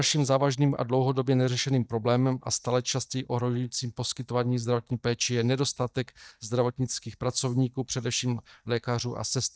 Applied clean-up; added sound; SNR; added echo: neural mask model DeepFilterNet 3.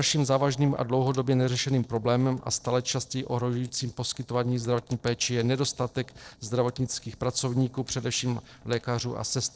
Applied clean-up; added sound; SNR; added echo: neural separator model SepFormer DNS4.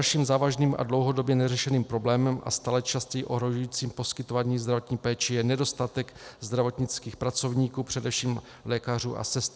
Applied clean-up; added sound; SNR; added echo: none; none; none; none.